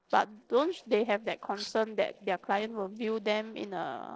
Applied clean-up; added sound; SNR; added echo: neural separator model SepFormer DNS4.